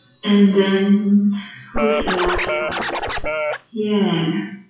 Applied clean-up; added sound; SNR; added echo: classical method WPE with log-MMSE.